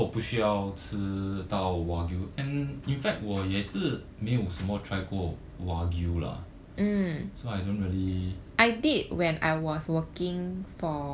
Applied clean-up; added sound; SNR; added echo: none; none; none; none.